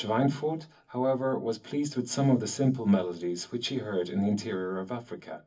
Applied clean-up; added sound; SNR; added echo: none; none; none; reverberation time 0.3 s.